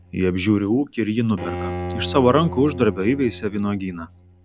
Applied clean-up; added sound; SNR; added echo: none; Bowed string instrument; 11 dB; none.